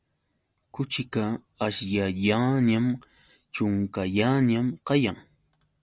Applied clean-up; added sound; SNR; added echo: none; none; none; none.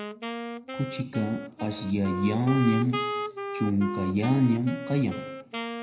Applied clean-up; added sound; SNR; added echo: none; Wind instrument, woodwind instrument; 7 dB; reverberation time 0.8 s.